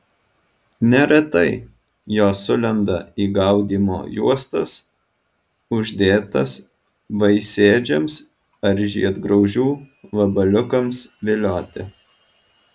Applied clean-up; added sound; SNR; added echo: none; none; none; none.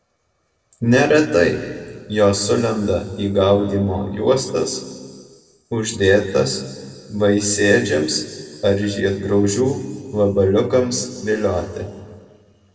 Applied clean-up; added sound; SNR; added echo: neural separator model SepFormer DNS4.